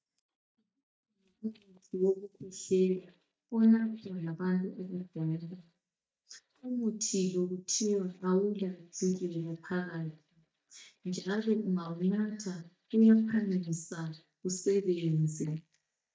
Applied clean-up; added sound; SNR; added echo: neural mask model DeepFilterNet 3.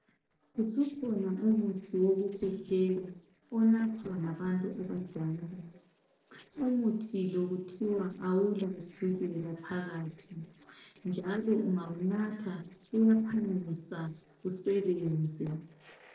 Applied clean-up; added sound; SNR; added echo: neural separator model SepFormer DNS4.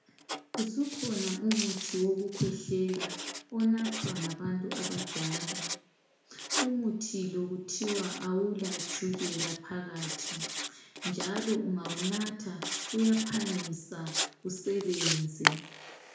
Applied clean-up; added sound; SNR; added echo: none; Writing; 4 dB; reverberation time 0.6 s.